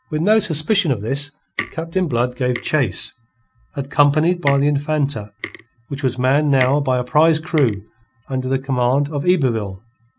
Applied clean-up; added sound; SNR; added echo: none; Tick; 15 dB; none.